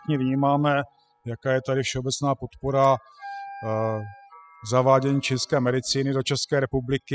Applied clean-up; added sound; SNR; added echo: classical method spectral subtraction.